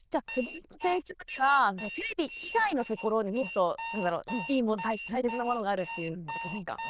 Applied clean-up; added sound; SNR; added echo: neural diffusion model UNIVERSE++.